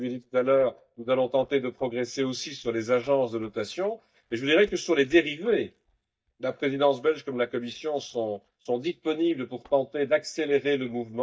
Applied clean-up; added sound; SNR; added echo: neural mask model DeepFilterNet 3.